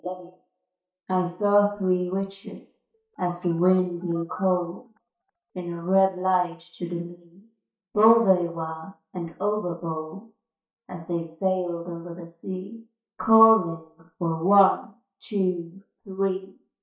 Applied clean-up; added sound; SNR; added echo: neural mask model DeepFilterNet 3.